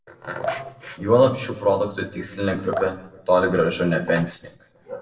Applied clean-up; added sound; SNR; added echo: neural separator model SepFormer DNS4.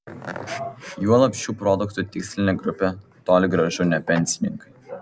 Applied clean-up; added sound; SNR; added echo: none; none; none; none.